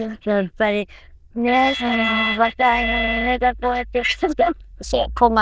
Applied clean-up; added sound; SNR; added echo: neural diffusion model UNIVERSE++.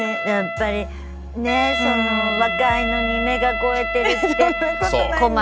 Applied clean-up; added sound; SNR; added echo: none; Wind instrument, woodwind instrument; 3 dB; none.